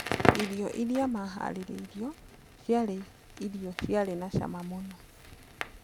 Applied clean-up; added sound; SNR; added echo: none; Crackle; 2 dB; none.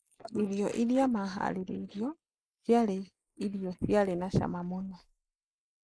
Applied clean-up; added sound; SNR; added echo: neural mask model Resemble Enhance denoiser.